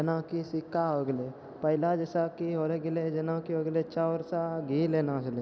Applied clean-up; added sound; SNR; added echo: none; none; none; none.